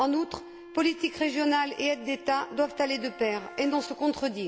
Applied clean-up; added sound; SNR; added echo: none; Bowed string instrument; 18 dB; none.